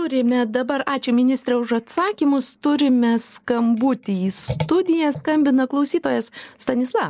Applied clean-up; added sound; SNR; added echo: neural mask model Resemble Enhance denoiser.